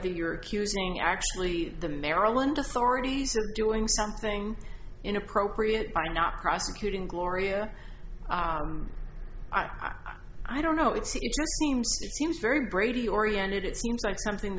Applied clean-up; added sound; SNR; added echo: none; none; none; none.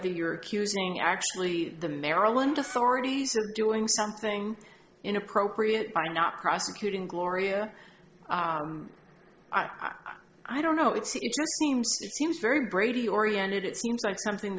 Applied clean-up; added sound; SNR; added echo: neural separator model SepFormer DNS4.